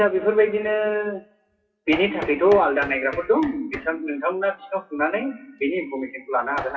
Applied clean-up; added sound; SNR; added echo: classical method WPE with log-MMSE.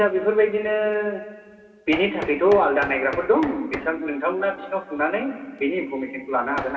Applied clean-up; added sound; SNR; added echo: none; Knock; 16 dB; reverberation time 1.8 s.